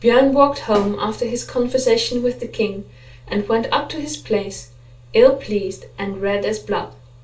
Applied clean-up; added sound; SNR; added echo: none; Snare drum; 17 dB; reverberation time 0.2 s.